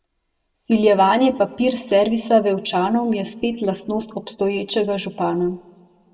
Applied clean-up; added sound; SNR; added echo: none; none; none; reverberation time 0.8 s.